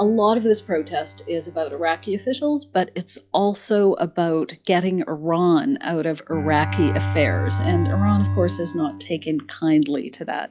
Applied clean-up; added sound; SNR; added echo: classical method log-MMSE.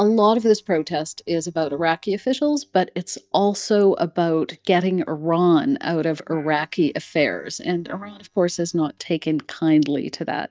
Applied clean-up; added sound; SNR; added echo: neural mask model DeepFilterNet 3.